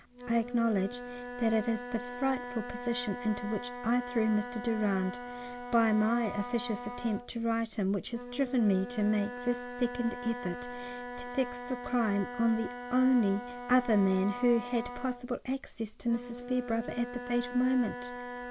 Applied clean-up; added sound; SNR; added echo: none; Wind instrument, woodwind instrument; 10 dB; none.